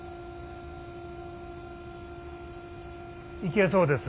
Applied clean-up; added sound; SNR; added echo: none; none; none; none.